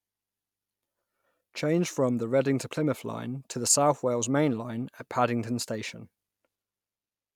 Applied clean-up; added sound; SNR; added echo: none; none; none; none.